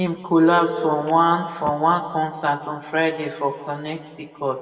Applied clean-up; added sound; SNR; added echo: none; Telephone; 14 dB; reverberation time 1.5 s.